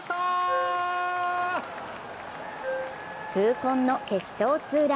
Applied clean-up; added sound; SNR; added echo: none; Keyboard (musical); 13 dB; none.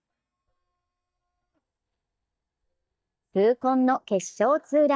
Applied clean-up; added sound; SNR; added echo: neural mask model DeepFilterNet 3.